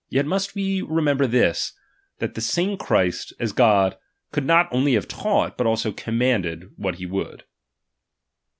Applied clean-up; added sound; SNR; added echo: none; none; none; none.